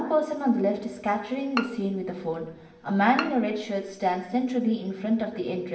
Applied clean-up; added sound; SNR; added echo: none; Bowed string instrument; 12 dB; reverberation time 0.9 s.